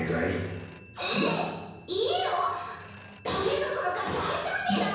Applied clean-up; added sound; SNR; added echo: none; Telephone; 17 dB; reverberation time 1.0 s.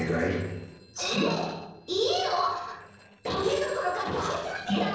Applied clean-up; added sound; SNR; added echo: neural separator model SepFormer DNS4.